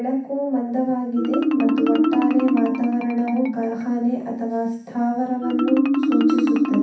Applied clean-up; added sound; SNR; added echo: none; Marimba, xylophone; -1 dB; reverberation time 0.6 s.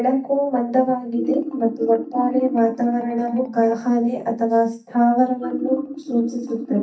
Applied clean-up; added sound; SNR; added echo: neural mask model DeepFilterNet 3.